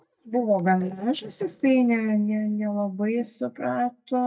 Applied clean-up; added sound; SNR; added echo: neural mask model DeepFilterNet 3.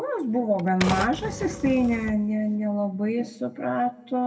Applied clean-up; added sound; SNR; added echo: none; Typewriter; 9 dB; reverberation time 1.9 s.